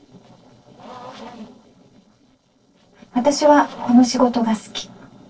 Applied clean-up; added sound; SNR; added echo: neural separator model SepFormer DNS4.